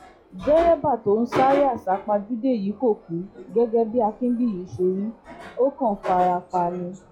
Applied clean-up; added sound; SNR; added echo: classical method log-MMSE.